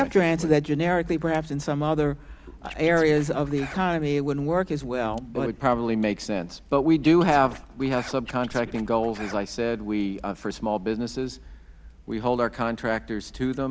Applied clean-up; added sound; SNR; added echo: none; Scratching (performance technique) + Fire; 18 dB; none.